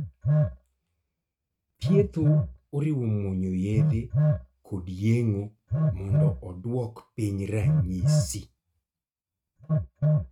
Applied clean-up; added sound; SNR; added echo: neural mask model RNNoise.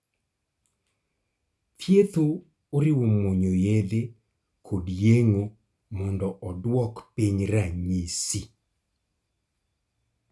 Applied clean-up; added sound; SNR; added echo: none; none; none; none.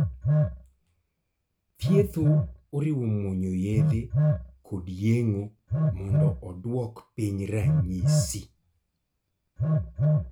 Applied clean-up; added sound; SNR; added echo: none; Telephone; -3 dB; none.